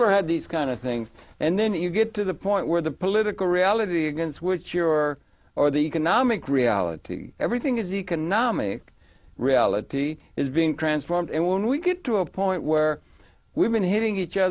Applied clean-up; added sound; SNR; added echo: none; none; none; none.